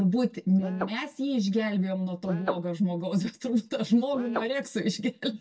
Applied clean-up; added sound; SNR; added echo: neural mask model DeepFilterNet 3.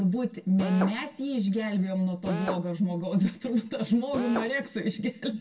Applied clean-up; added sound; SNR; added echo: none; Drill; 8 dB; reverberation time 0.1 s.